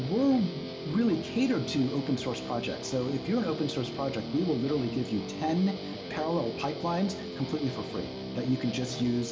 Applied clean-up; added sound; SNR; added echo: none; Guitar; 8 dB; reverberation time 1.5 s.